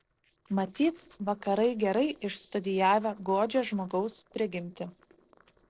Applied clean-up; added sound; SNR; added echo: neural separator model SepFormer DNS4.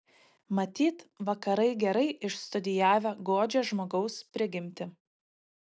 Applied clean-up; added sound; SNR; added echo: none; none; none; none.